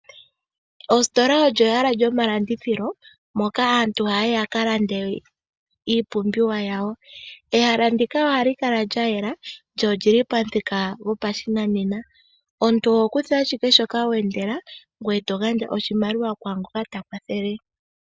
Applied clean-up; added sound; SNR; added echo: none; none; none; none.